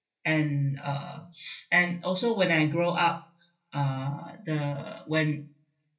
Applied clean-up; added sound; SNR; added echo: none; none; none; reverberation time 0.3 s.